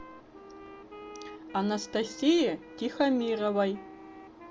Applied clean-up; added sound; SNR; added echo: none; Wind instrument, woodwind instrument; 18 dB; none.